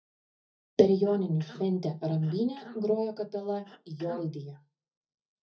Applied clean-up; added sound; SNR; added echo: neural mask model DeepFilterNet 3.